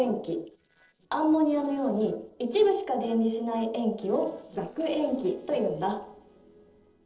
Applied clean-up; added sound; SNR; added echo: neural separator model SepFormer DNS4.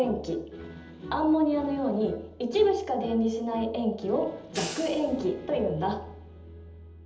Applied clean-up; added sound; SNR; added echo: none; Hi-hat; 15 dB; reverberation time 1.2 s.